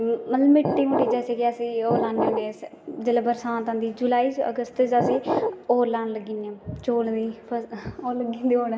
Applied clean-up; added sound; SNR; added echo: none; Glass; 2 dB; reverberation time 1.4 s.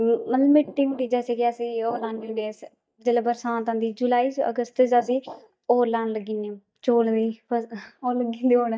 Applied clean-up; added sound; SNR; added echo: neural mask model DeepFilterNet 3.